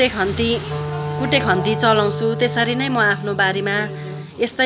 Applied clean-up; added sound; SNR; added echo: none; Wind instrument, woodwind instrument; 7 dB; none.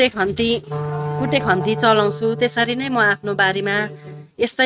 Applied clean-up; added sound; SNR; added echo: neural mask model RNNoise.